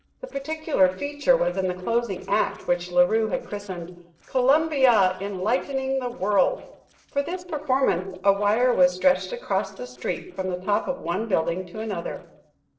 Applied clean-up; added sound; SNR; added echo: neural separator model SepFormer DNS4.